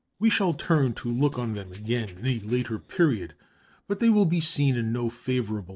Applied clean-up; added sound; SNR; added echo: neural separator model SepFormer DNS4.